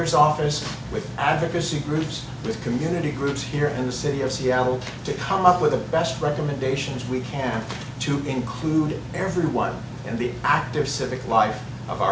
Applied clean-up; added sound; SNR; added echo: none; none; none; none.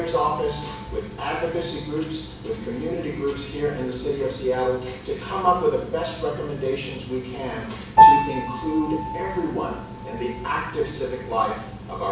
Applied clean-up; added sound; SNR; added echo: none; Piano; 0 dB; reverberation time 0.7 s.